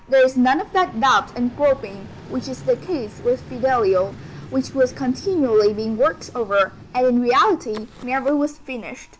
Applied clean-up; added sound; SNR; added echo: none; Vehicle; 19 dB; none.